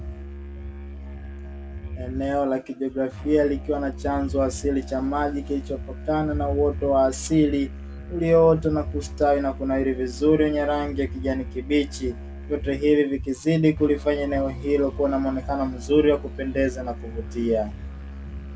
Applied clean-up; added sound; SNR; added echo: none; Musical instrument; 12 dB; none.